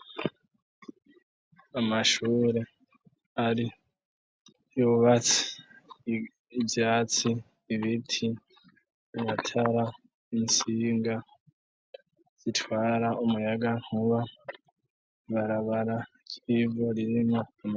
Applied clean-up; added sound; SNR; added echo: none; none; none; none.